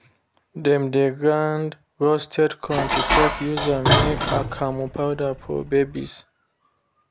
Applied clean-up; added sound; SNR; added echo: none; Dishes, pots, and pans; 0 dB; none.